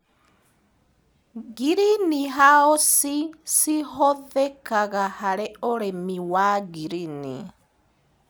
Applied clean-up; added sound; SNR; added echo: none; none; none; none.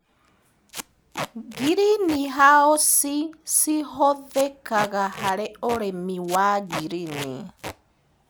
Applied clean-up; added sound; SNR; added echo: none; Packing tape, duct tape; 14 dB; none.